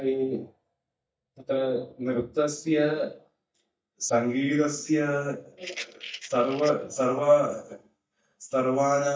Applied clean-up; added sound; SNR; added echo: neural mask model DeepFilterNet 3.